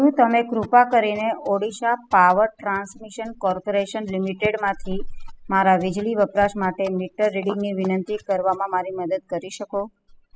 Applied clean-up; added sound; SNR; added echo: classical method spectral subtraction.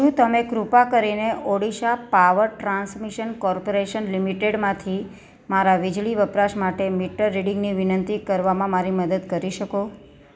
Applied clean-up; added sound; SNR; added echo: none; none; none; none.